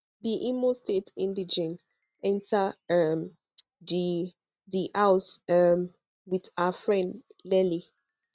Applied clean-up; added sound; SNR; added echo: neural mask model RNNoise.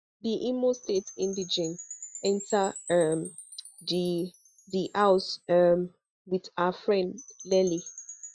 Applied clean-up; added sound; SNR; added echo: classical method Wiener filter.